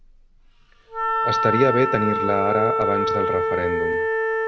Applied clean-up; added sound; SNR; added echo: none; Wind instrument, woodwind instrument; -2 dB; none.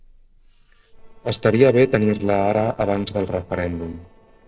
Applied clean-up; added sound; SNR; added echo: neural separator model SepFormer DNS4.